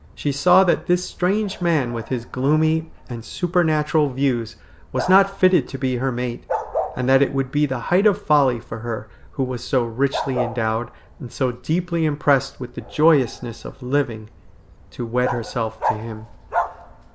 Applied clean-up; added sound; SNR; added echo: none; Bark; 11 dB; none.